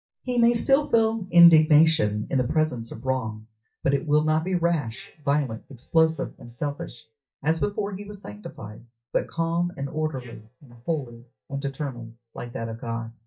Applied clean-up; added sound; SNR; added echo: neural mask model DeepFilterNet 3.